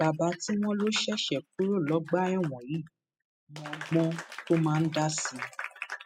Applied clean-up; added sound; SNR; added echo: classical method spectral subtraction.